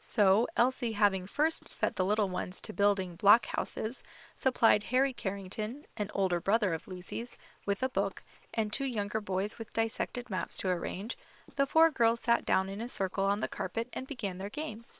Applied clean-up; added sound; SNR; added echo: neural separator model SepFormer WHAM!.